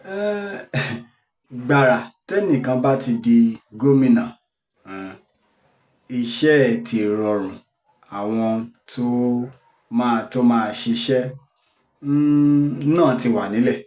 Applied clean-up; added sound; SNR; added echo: none; none; none; none.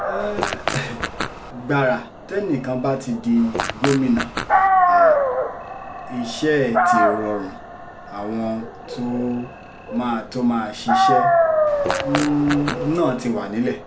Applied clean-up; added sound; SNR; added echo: none; Dog + Fart; -1 dB; none.